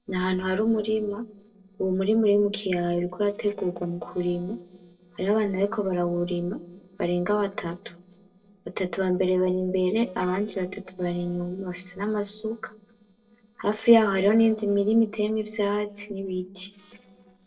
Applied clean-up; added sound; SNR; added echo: neural separator model SepFormer DNS4.